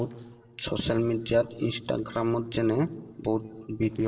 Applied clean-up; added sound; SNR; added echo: neural separator model SepFormer DNS4.